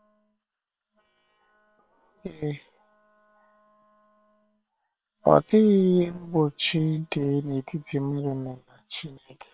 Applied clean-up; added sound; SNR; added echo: neural separator model SepFormer WHAM!.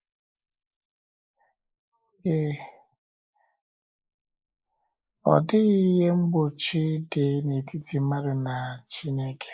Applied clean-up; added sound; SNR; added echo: neural mask model Resemble Enhance denoiser.